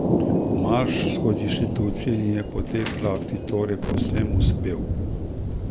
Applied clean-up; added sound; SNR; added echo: none; Thunder; -2 dB; none.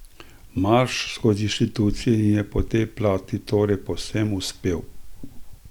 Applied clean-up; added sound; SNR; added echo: none; none; none; none.